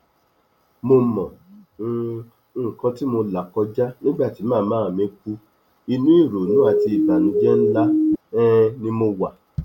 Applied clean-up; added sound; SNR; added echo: none; Siren; -4 dB; none.